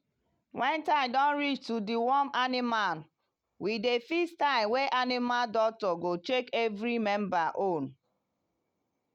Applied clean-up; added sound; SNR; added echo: none; none; none; none.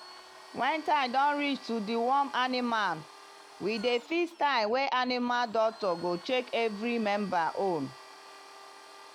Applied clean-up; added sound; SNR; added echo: none; Domestic sounds, home sounds; 19 dB; none.